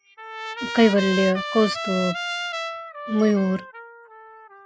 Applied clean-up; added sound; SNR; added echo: classical method spectral subtraction.